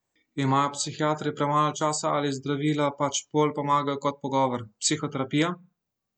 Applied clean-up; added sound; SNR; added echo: none; none; none; none.